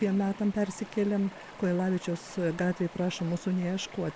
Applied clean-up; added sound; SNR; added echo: none; Stream; 17 dB; none.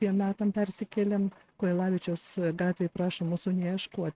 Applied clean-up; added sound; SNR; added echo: neural mask model RNNoise.